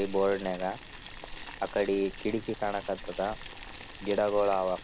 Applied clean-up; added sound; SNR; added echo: none; Boiling; 12 dB; none.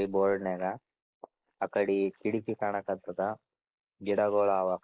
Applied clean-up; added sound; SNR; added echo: neural mask model Resemble Enhance denoiser.